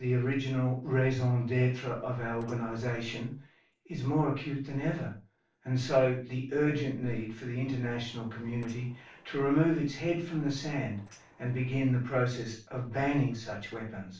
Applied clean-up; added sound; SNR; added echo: neural separator model SepFormer DNS4.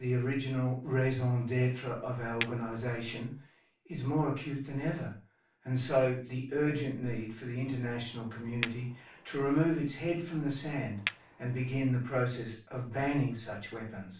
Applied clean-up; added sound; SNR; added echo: none; Chink, clink; -1 dB; reverberation time 0.3 s.